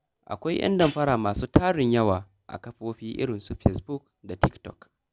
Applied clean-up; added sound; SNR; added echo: none; Hi-hat; -3 dB; none.